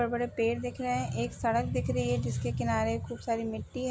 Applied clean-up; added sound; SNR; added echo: none; none; none; none.